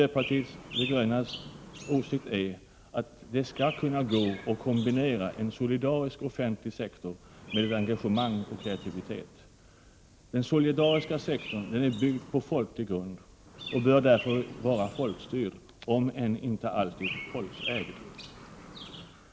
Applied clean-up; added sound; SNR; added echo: none; Chirp, tweet; 14 dB; none.